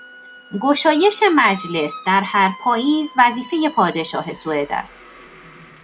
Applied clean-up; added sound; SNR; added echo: none; Squeak; 19 dB; none.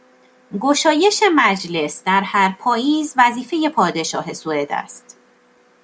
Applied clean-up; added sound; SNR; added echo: none; none; none; none.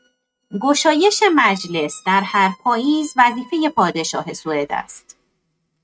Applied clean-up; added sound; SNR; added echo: neural mask model RNNoise.